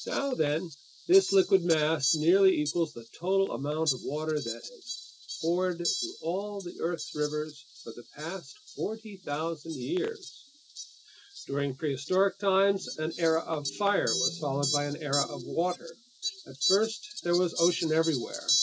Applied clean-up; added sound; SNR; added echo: none; Fowl; 8 dB; none.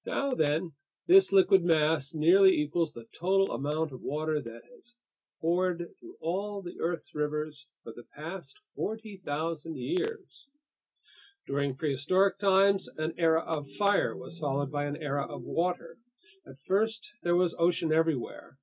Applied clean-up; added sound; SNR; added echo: none; none; none; none.